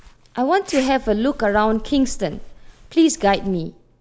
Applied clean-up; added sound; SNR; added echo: none; Zipper (clothing); 14 dB; none.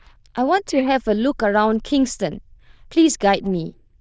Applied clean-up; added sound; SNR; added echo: neural diffusion model UNIVERSE++.